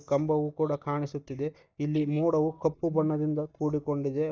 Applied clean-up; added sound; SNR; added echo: neural mask model DeepFilterNet 3.